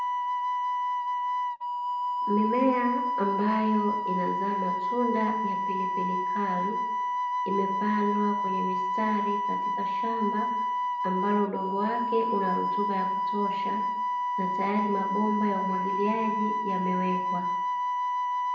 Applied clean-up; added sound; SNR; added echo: none; Wind instrument, woodwind instrument; -3 dB; reverberation time 0.7 s.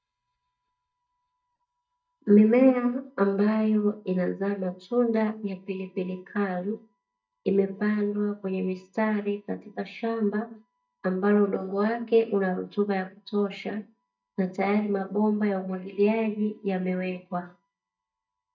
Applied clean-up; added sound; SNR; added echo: neural mask model DeepFilterNet 3.